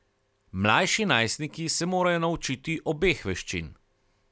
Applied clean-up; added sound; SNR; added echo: none; none; none; none.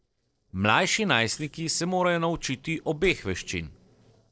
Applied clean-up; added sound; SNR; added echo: neural separator model SepFormer DNS4.